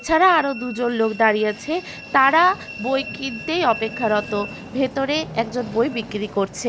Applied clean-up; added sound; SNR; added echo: none; Train; 14 dB; none.